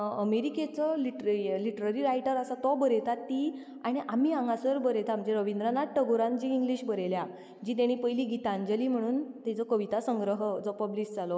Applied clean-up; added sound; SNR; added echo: none; none; none; none.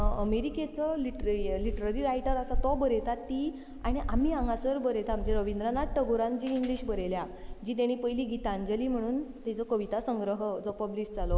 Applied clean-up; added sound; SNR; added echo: none; Thunder / Rain; 4 dB; none.